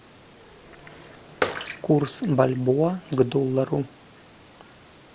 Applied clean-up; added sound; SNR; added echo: none; Bathtub (filling or washing) / Water / Splash, splatter; 10 dB; none.